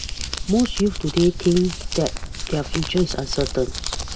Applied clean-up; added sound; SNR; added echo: none; Crumpling, crinkling; 6 dB; none.